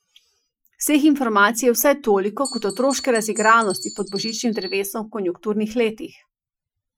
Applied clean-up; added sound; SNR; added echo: classical method Wiener filter.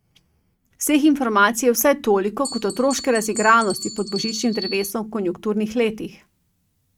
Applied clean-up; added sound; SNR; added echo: neural mask model RNNoise.